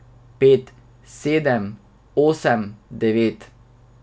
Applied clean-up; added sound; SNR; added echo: none; none; none; none.